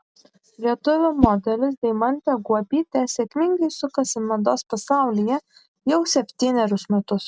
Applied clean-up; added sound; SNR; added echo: none; Whoosh, swoosh, swish; 8 dB; none.